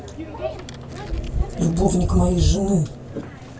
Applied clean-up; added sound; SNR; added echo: none; Microwave oven; 1 dB; reverberation time 0.1 s.